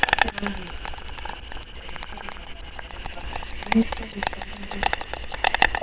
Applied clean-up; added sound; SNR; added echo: neural separator model SepFormer WHAMR!.